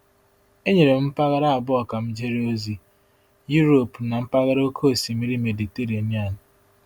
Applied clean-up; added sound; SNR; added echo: none; none; none; none.